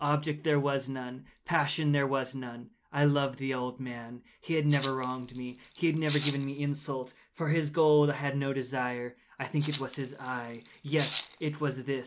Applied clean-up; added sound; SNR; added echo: none; Rattle (instrument); 5 dB; none.